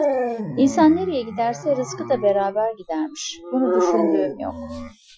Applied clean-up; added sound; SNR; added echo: classical method Wiener filter.